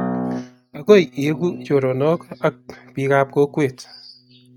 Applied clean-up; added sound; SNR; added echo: neural mask model RNNoise.